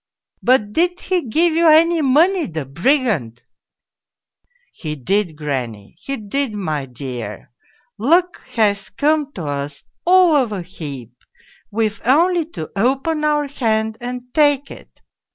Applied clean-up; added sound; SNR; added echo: none; none; none; none.